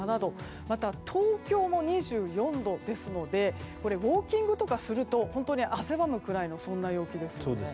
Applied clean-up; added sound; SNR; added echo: none; none; none; none.